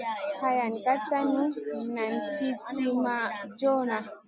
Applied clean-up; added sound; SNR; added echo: none; none; none; none.